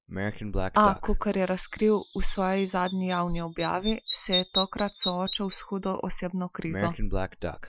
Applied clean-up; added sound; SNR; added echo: classical method Wiener filter.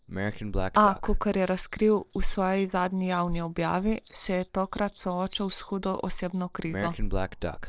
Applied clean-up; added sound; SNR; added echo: neural separator model SepFormer DNS4.